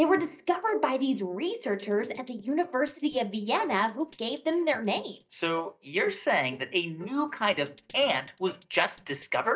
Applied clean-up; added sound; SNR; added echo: neural mask model DeepFilterNet 3.